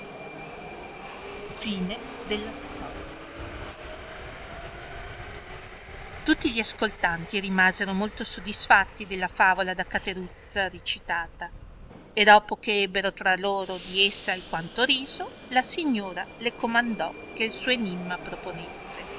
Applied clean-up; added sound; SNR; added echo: none; Subway, metro, underground; 14 dB; none.